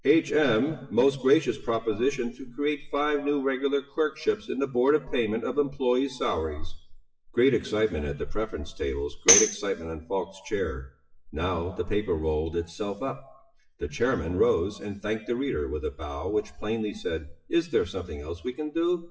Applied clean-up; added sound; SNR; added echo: classical method WPE with log-MMSE.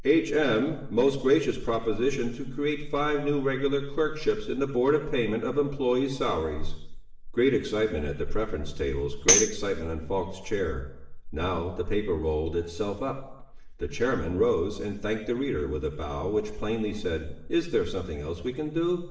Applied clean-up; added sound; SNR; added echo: none; Tambourine; 0 dB; reverberation time 0.8 s.